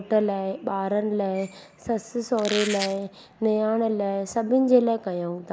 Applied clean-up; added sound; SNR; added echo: none; Squeak; 7 dB; none.